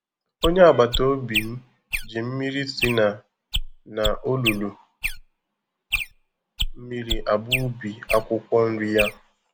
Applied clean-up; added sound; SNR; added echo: none; Chirp, tweet; 6 dB; none.